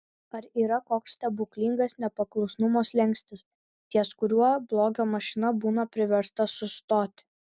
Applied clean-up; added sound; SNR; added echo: none; none; none; none.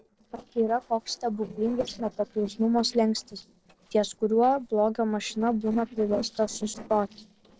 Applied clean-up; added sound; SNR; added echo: neural separator model SepFormer DNS4.